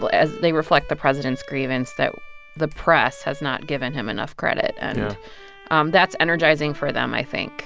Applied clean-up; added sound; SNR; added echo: none; Bowed string instrument + Slam; 19 dB; none.